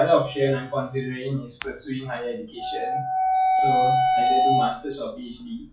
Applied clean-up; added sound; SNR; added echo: classical method log-MMSE.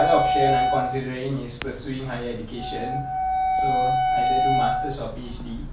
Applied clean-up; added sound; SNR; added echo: none; Wind instrument, woodwind instrument; -3 dB; none.